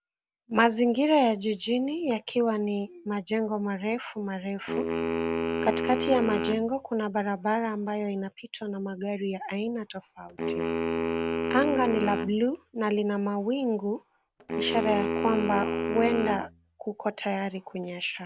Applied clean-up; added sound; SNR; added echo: none; Wind instrument, woodwind instrument; 3 dB; none.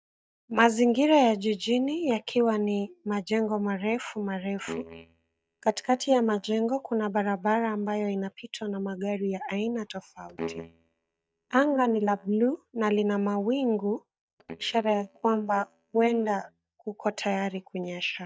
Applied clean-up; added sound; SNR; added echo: neural mask model DeepFilterNet 3.